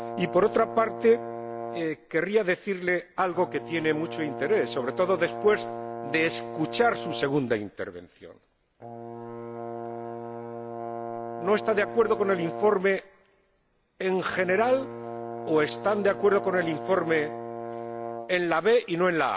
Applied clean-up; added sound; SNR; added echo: none; Brass instrument; 10 dB; none.